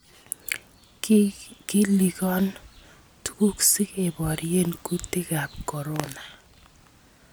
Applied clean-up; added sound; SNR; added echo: none; none; none; none.